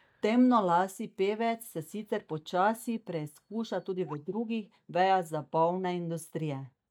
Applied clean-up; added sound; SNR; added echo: neural mask model DeepFilterNet 3.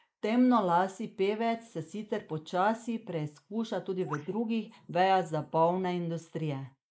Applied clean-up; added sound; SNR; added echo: neural mask model Resemble Enhance denoiser.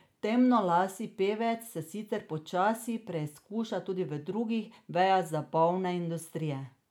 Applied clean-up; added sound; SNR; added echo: none; none; none; none.